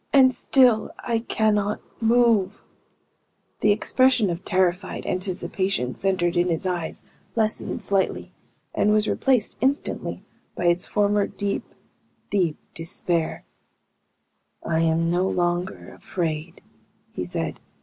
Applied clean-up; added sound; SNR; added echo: none; none; none; none.